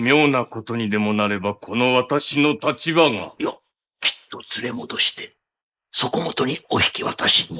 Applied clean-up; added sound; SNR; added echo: neural mask model Resemble Enhance denoiser.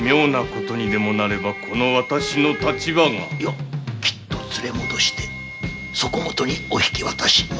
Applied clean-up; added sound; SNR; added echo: none; Wind instrument, woodwind instrument; 13 dB; none.